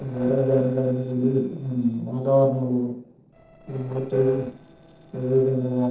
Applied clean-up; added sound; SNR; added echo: neural separator model SepFormer DNS4.